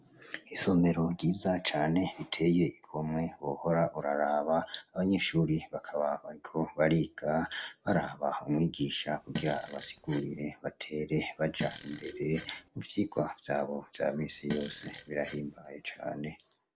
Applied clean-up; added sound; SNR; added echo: none; Fart; 10 dB; none.